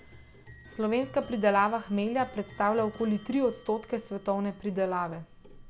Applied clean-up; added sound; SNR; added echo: none; Clock; 19 dB; none.